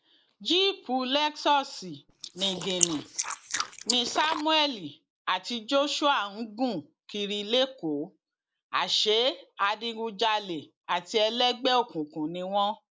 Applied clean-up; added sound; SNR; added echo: neural mask model Resemble Enhance denoiser.